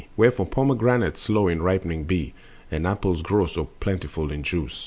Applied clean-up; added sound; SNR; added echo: none; none; none; none.